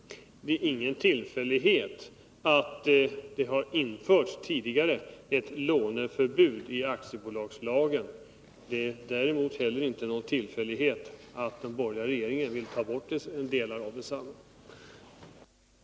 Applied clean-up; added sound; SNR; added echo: none; none; none; none.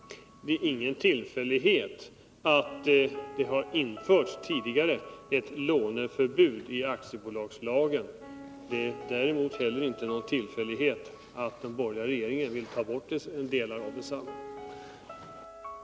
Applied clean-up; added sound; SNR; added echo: none; Piano; 18 dB; none.